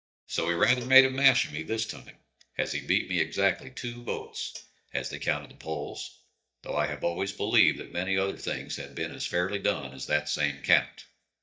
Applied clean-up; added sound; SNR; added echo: neural mask model DeepFilterNet 3.